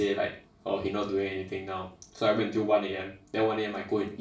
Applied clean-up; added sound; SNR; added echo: none; none; none; reverberation time 0.3 s.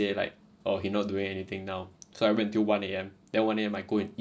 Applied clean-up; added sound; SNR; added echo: none; none; none; none.